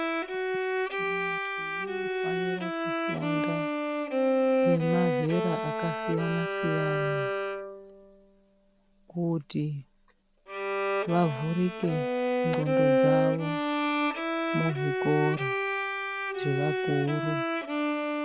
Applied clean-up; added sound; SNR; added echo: none; Bowed string instrument; -3 dB; none.